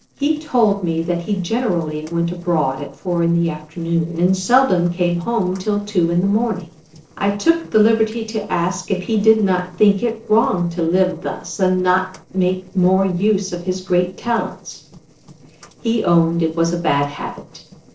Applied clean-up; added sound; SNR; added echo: neural separator model SepFormer DNS4.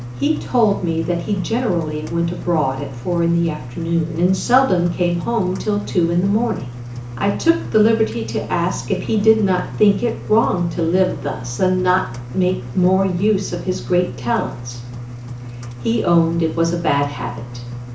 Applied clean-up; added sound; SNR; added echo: none; Engine; 10 dB; reverberation time 0.7 s.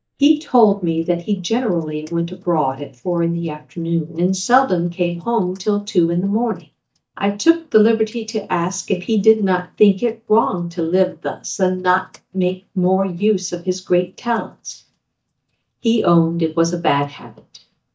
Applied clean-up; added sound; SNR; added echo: neural mask model DeepFilterNet 3.